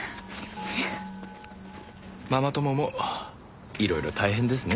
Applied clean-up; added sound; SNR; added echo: none; none; none; none.